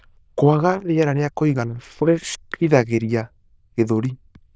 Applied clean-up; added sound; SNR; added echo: neural diffusion model UNIVERSE++.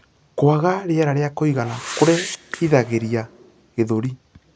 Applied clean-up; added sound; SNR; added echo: none; Whoosh, swoosh, swish; 14 dB; none.